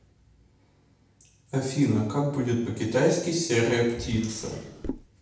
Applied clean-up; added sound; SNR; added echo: none; Drawer open or close; 11 dB; reverberation time 0.9 s.